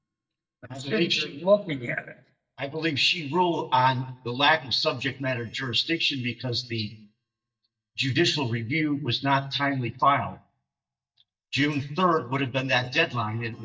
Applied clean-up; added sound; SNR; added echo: neural mask model DeepFilterNet 3.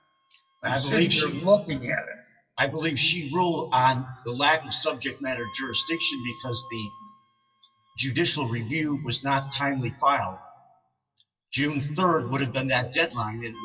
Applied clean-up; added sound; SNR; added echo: classical method WPE with log-MMSE.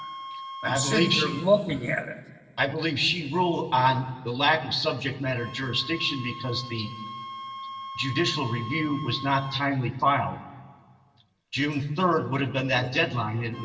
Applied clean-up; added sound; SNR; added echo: none; Wind instrument, woodwind instrument; 15 dB; reverberation time 2.1 s.